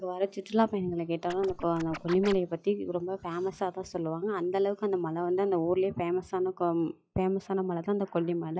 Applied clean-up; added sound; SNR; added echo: classical method log-MMSE.